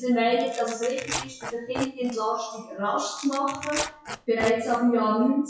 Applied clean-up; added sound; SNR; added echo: classical method WPE with log-MMSE.